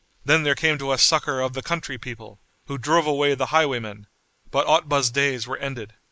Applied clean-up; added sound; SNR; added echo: neural mask model Resemble Enhance denoiser.